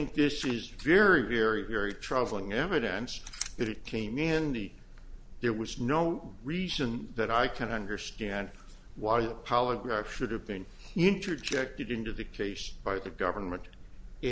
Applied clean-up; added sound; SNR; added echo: none; none; none; none.